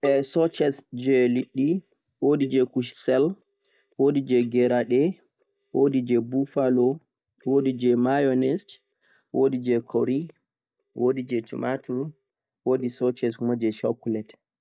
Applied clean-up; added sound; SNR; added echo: neural mask model DeepFilterNet 3.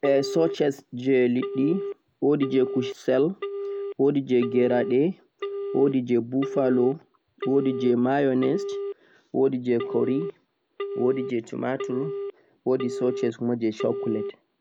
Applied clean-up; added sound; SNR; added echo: none; Telephone; 9 dB; none.